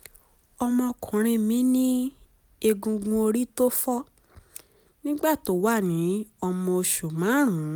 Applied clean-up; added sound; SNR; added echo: none; none; none; none.